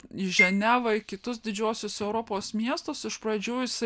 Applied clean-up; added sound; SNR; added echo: none; Marimba, xylophone; 3 dB; none.